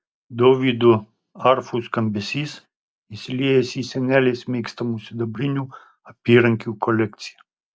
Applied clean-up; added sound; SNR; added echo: none; none; none; none.